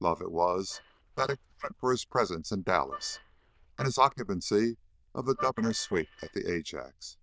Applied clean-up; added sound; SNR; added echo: neural diffusion model UNIVERSE++.